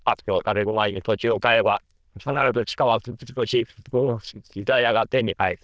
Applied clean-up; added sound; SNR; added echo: neural diffusion model UNIVERSE++.